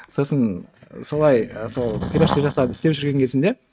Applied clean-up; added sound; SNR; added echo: neural mask model RNNoise.